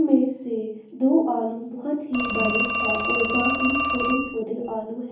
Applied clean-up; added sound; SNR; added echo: none; Telephone; 4 dB; reverberation time 0.7 s.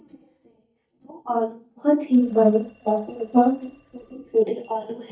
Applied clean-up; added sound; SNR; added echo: neural mask model DeepFilterNet 3.